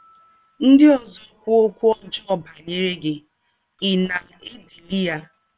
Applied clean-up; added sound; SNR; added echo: neural separator model SepFormer WHAM!.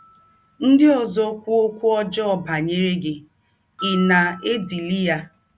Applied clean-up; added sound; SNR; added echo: none; Glockenspiel; 20 dB; none.